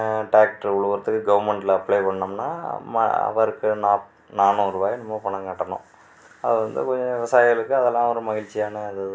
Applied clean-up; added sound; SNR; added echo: none; none; none; none.